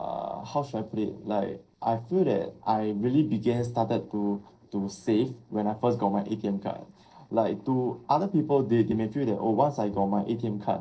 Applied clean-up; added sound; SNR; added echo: neural separator model SepFormer DNS4.